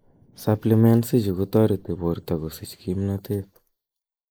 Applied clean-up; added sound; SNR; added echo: neural mask model Resemble Enhance denoiser.